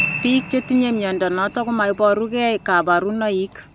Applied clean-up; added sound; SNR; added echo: none; Piano; 12 dB; none.